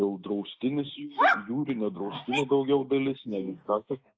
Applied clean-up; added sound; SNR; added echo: neural mask model Resemble Enhance denoiser.